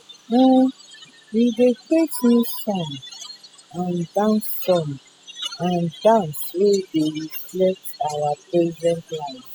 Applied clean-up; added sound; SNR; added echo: classical method spectral subtraction.